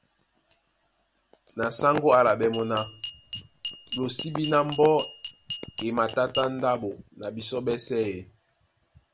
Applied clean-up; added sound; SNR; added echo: none; Glass; 12 dB; none.